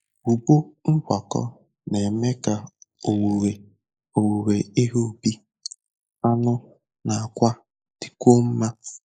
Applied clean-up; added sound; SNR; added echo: neural mask model Resemble Enhance denoiser.